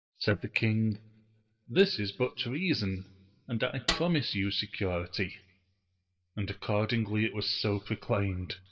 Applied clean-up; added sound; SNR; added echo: neural mask model DeepFilterNet 3.